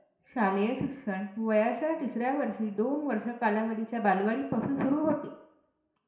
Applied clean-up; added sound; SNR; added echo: none; none; none; reverberation time 0.6 s.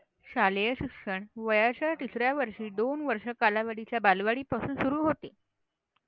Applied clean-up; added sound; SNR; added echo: none; none; none; none.